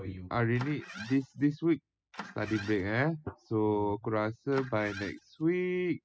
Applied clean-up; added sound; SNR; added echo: classical method spectral subtraction.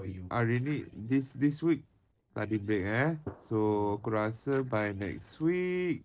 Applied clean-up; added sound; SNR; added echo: neural separator model SepFormer DNS4.